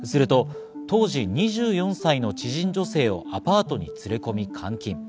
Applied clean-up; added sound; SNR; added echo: none; none; none; none.